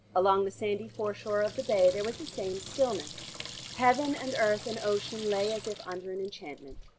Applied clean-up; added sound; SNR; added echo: none; Sink (filling or washing) / Water tap, faucet; 14 dB; none.